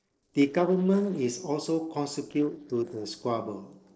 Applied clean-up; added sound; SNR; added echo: neural separator model SepFormer DNS4.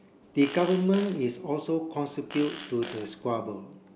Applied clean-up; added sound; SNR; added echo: none; Fart; 16 dB; none.